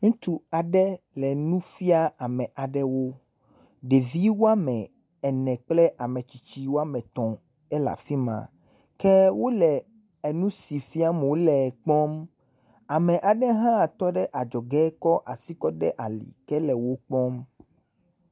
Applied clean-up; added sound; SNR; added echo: none; none; none; none.